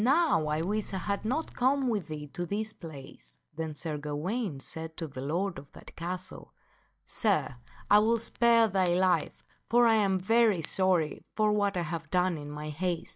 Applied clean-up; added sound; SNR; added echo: neural mask model DeepFilterNet 3.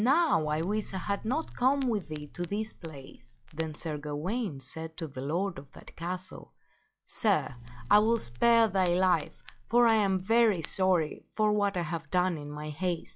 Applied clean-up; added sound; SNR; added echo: classical method log-MMSE.